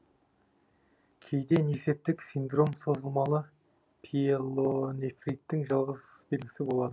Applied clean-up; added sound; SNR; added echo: none; none; none; none.